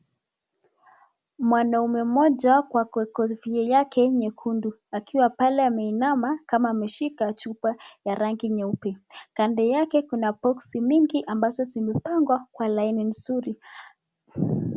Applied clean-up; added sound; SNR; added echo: none; none; none; none.